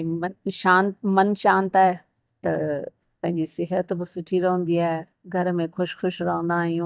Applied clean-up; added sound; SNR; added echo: neural mask model DeepFilterNet 3.